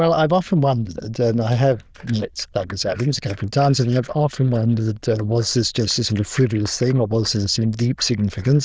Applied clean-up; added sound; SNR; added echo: neural diffusion model UNIVERSE++.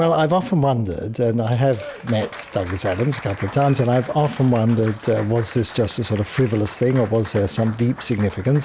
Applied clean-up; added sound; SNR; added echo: none; Applause; 18 dB; none.